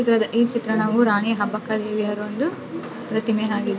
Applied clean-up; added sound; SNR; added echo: none; none; none; none.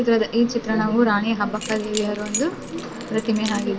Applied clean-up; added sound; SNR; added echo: none; Keys jangling; 15 dB; none.